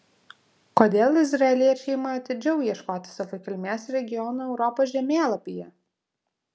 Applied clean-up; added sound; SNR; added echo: none; none; none; none.